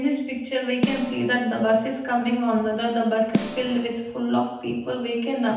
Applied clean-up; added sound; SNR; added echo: none; Snare drum; 9 dB; reverberation time 0.9 s.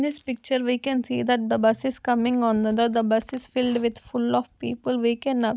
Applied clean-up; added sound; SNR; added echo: none; none; none; none.